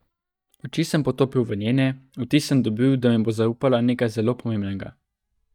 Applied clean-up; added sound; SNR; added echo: neural mask model DeepFilterNet 3.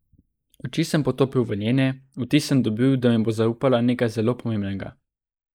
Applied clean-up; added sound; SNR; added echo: neural mask model Resemble Enhance denoiser.